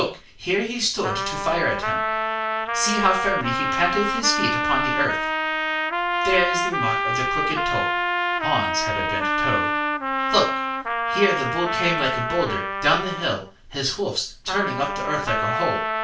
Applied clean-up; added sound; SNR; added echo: none; Trumpet; -1 dB; reverberation time 0.3 s.